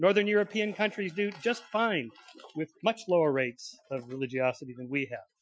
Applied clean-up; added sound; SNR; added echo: classical method Wiener filter.